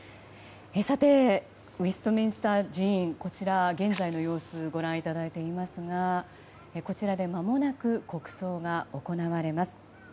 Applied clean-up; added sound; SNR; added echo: none; Fire; 19 dB; none.